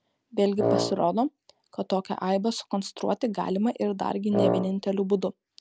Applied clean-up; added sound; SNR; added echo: none; Wind instrument, woodwind instrument; 0 dB; none.